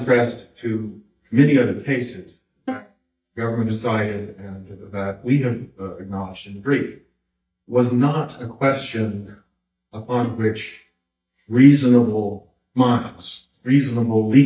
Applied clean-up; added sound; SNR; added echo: neural mask model DeepFilterNet 3.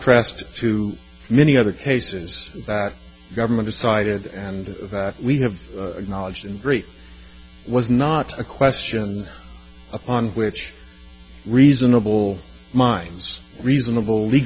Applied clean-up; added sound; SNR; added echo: none; none; none; none.